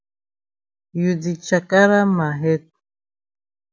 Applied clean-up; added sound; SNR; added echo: none; none; none; none.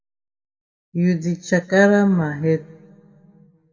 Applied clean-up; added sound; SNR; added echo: none; none; none; reverberation time 0.8 s.